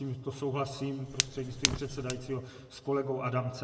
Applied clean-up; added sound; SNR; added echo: none; Fire; 2 dB; reverberation time 1.2 s.